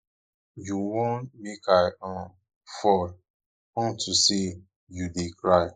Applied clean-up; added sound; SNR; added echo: neural mask model Resemble Enhance denoiser.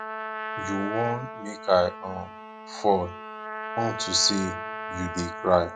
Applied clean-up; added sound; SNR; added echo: none; Trumpet; 8 dB; none.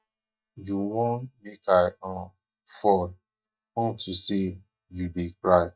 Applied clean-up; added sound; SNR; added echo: neural mask model DeepFilterNet 3.